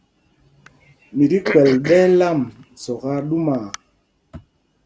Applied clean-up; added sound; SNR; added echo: none; Cough; 12 dB; none.